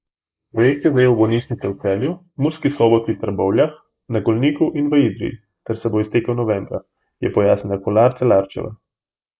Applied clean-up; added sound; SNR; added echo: neural mask model Resemble Enhance denoiser.